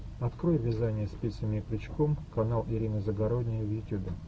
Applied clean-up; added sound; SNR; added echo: none; none; none; none.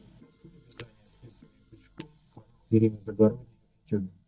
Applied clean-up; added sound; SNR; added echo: neural mask model DeepFilterNet 3.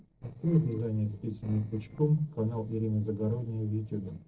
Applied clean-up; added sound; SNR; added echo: neural separator model SepFormer DNS4.